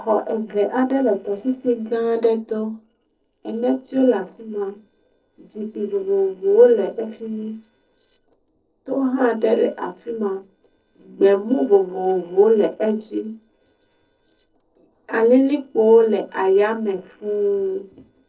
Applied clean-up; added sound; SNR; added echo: neural separator model SepFormer DNS4.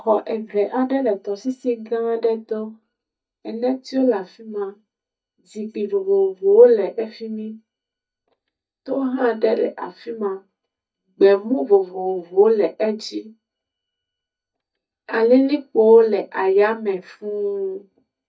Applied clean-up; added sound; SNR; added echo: neural mask model DeepFilterNet 3.